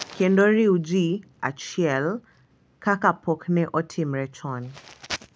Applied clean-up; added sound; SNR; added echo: none; none; none; none.